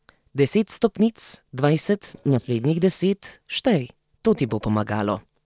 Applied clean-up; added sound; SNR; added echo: neural separator model SepFormer DNS4.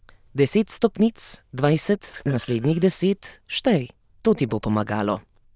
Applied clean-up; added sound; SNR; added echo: neural diffusion model UNIVERSE++.